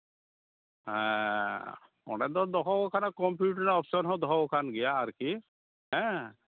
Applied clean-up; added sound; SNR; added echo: none; none; none; none.